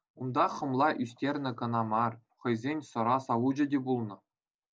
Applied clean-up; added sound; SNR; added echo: none; none; none; none.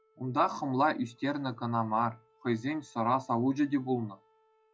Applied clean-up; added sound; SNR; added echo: classical method log-MMSE.